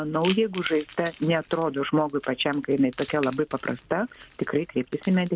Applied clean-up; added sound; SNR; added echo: none; Crack / Crackle; 11 dB; none.